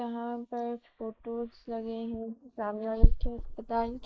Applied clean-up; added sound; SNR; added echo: neural mask model Resemble Enhance denoiser.